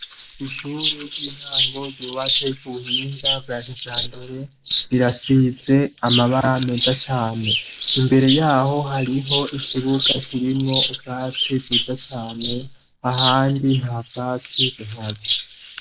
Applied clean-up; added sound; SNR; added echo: neural mask model Resemble Enhance denoiser.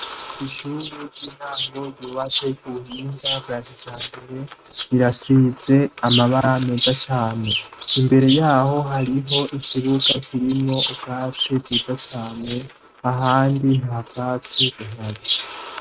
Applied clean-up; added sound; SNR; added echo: neural mask model RNNoise.